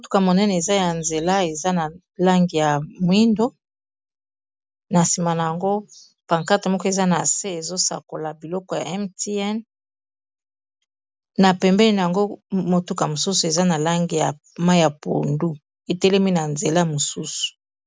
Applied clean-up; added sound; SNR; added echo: none; none; none; none.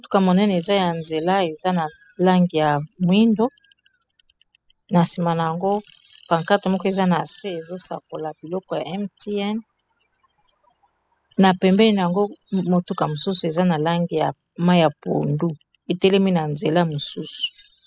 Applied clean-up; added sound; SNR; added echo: classical method spectral subtraction.